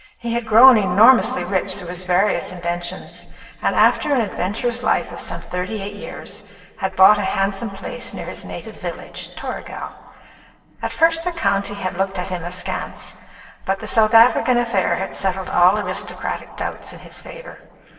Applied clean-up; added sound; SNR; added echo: neural separator model SepFormer DNS4.